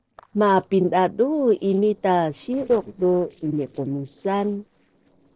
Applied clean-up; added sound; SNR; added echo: neural separator model SepFormer DNS4.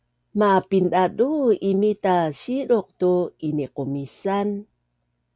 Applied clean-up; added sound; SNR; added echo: none; none; none; none.